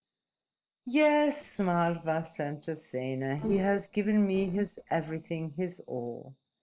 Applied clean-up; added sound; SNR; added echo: neural separator model SepFormer DNS4.